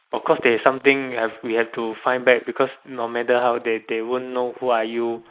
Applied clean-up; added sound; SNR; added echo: neural mask model Resemble Enhance denoiser.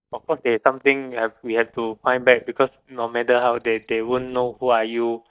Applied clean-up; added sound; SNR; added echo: neural mask model DeepFilterNet 3.